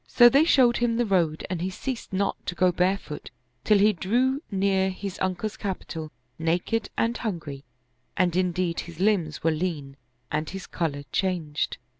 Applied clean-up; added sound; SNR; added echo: none; none; none; none.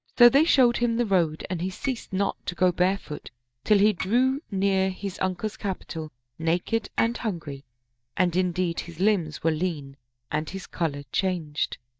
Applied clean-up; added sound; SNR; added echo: neural mask model DeepFilterNet 3.